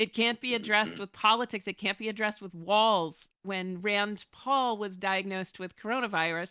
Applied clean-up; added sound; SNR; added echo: none; none; none; none.